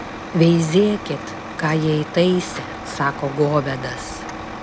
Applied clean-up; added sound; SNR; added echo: none; Truck; 11 dB; none.